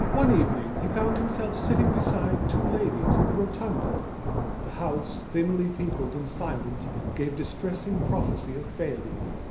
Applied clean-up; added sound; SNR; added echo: none; Thunder / Rain; -2 dB; reverberation time 0.5 s.